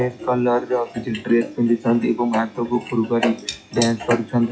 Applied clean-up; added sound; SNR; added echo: classical method WPE with log-MMSE.